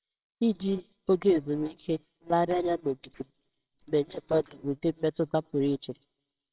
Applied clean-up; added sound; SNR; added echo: neural separator model SepFormer WHAMR!.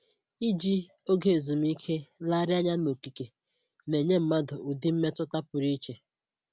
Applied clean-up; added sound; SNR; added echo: none; none; none; none.